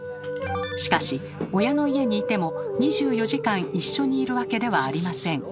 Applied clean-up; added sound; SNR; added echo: none; none; none; none.